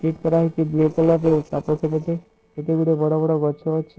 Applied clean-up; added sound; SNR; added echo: neural separator model SepFormer DNS4.